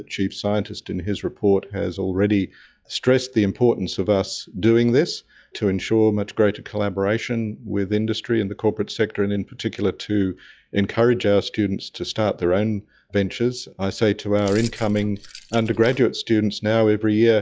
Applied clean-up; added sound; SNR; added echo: classical method log-MMSE.